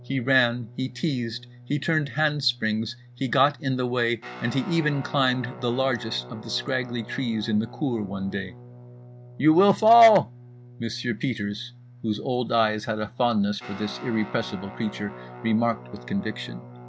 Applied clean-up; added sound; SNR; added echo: none; Guitar; 17 dB; none.